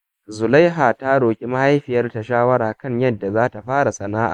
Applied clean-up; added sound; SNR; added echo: neural mask model Resemble Enhance denoiser.